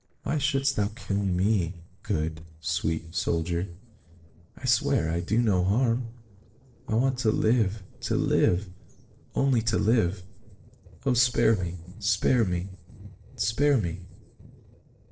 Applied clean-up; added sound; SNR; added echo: neural separator model SepFormer DNS4.